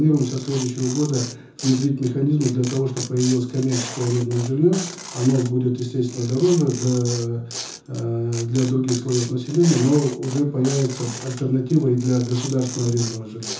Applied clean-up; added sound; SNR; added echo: none; Tearing; 14 dB; reverberation time 0.6 s.